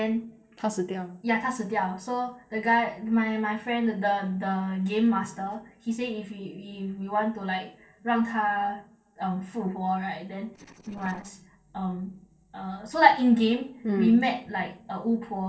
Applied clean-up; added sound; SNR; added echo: neural separator model SepFormer DNS4.